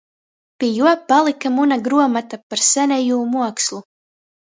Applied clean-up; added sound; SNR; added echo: none; none; none; none.